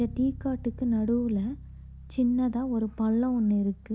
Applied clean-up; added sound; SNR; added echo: none; Bass guitar; 16 dB; none.